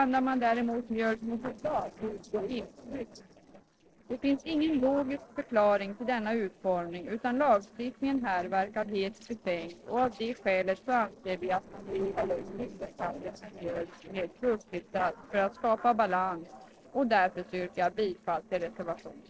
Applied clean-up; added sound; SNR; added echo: neural separator model SepFormer DNS4.